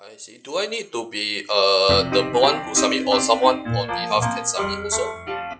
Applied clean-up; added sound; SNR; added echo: classical method WPE with log-MMSE.